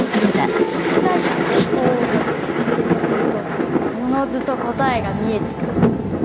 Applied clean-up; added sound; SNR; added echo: none; Thunder; -5 dB; none.